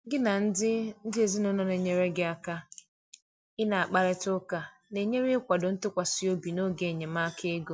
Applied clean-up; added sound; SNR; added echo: none; none; none; none.